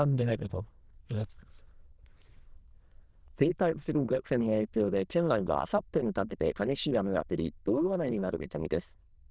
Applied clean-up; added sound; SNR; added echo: neural diffusion model UNIVERSE++.